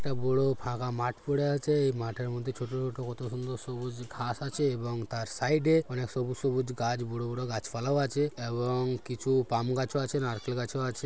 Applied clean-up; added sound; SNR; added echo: none; none; none; none.